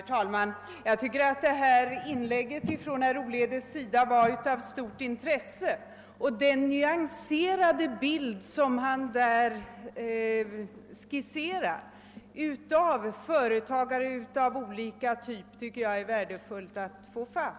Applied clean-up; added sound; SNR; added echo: none; none; none; none.